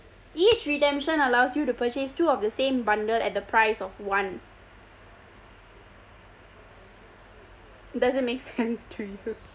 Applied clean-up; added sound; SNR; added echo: none; none; none; none.